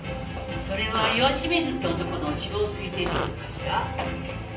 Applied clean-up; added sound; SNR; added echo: none; Fart; 10 dB; reverberation time 0.6 s.